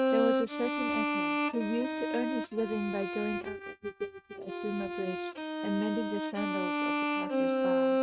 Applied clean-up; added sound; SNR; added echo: neural mask model RNNoise.